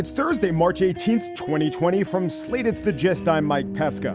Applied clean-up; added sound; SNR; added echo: none; none; none; none.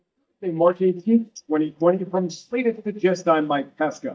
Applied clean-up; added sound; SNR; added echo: neural mask model DeepFilterNet 3.